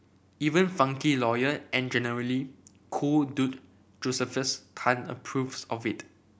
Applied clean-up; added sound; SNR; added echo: none; none; none; none.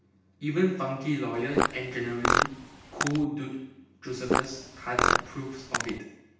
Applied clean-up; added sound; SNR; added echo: none; Fart; -3 dB; reverberation time 0.9 s.